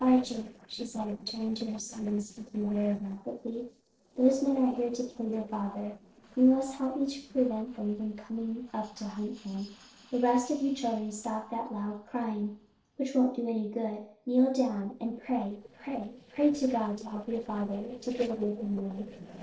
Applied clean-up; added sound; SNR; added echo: neural separator model SepFormer DNS4.